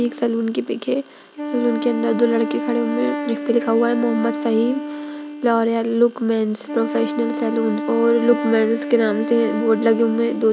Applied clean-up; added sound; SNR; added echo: none; Wind instrument, woodwind instrument; 7 dB; none.